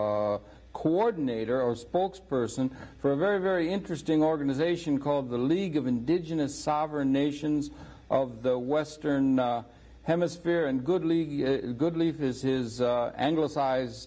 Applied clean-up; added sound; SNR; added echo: none; none; none; none.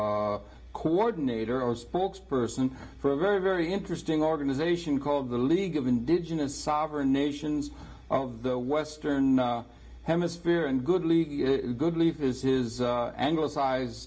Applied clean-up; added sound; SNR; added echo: none; none; none; reverberation time 0.2 s.